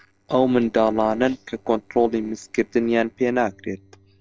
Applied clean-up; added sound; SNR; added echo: neural separator model SepFormer DNS4.